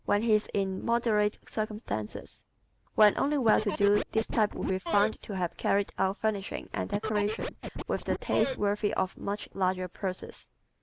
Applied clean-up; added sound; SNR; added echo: neural mask model Resemble Enhance denoiser.